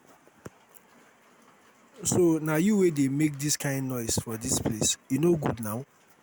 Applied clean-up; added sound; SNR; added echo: none; none; none; none.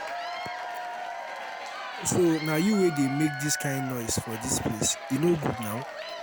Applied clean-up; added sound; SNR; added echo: none; Applause / Crowd / Cheering; 8 dB; none.